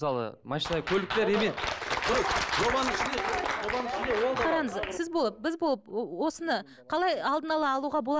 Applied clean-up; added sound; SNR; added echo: none; none; none; none.